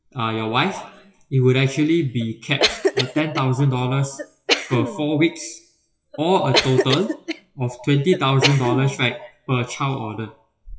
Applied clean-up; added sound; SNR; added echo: classical method WPE with log-MMSE.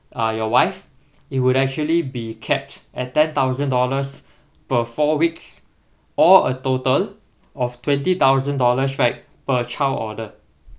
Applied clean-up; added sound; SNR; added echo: none; none; none; none.